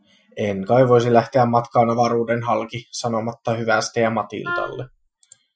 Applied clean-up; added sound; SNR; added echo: classical method Wiener filter.